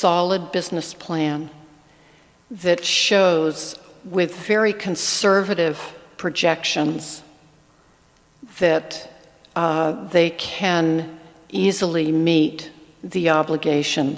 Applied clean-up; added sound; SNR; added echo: none; none; none; none.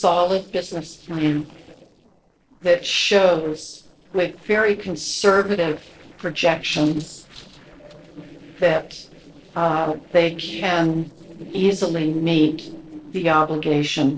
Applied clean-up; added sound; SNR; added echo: neural separator model SepFormer DNS4.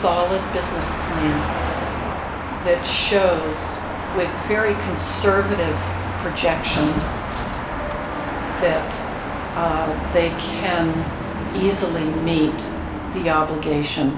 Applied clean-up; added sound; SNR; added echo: none; Car passing by / Traffic noise, roadway noise / Engine; 3 dB; reverberation time 0.4 s.